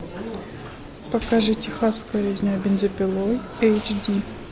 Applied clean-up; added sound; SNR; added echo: none; none; none; none.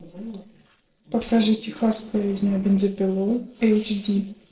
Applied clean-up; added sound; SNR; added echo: neural separator model SepFormer DNS4.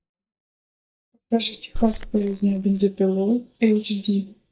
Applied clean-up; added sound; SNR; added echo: neural mask model DeepFilterNet 3.